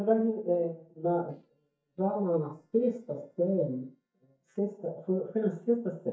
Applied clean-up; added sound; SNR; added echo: neural mask model DeepFilterNet 3.